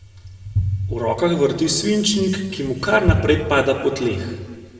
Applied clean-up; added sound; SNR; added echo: none; none; none; reverberation time 1.5 s.